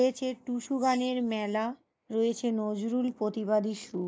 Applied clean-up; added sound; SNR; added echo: neural mask model Resemble Enhance denoiser.